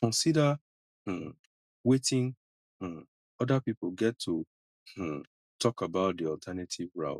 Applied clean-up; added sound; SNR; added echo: none; none; none; none.